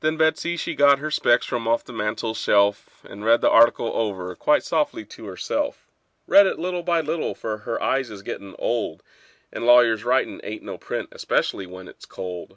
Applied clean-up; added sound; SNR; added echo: none; none; none; none.